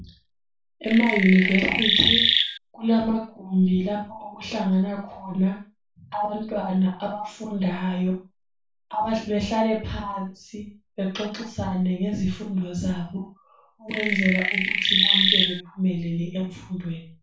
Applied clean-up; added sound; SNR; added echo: none; Chirp, tweet; -4 dB; reverberation time 0.3 s.